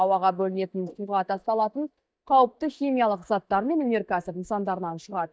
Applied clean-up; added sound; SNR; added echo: neural mask model DeepFilterNet 3.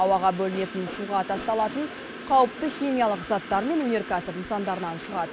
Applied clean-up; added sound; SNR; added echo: none; Train; 12 dB; none.